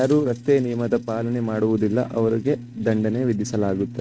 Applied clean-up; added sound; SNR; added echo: neural mask model RNNoise.